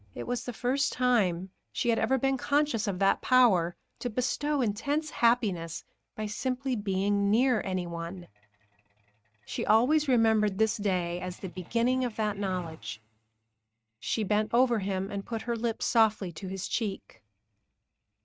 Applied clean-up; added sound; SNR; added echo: neural mask model RNNoise.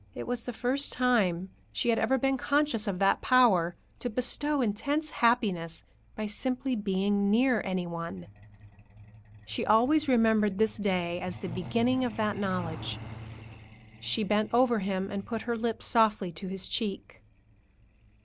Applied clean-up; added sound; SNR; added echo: none; Truck; 19 dB; none.